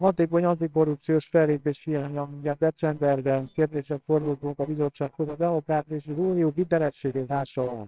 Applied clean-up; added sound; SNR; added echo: neural separator model SepFormer WHAMR!.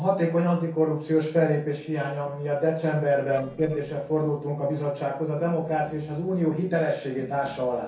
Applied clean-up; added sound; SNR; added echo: neural separator model SepFormer DNS4.